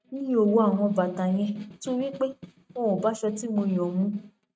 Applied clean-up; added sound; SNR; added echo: neural mask model RNNoise.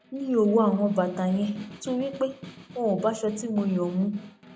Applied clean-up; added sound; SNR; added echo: none; Snare drum; 19 dB; none.